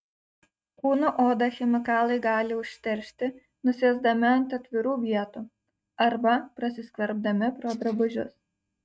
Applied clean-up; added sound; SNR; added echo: neural mask model RNNoise.